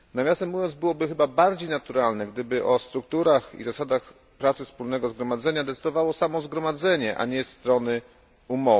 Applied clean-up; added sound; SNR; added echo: none; none; none; none.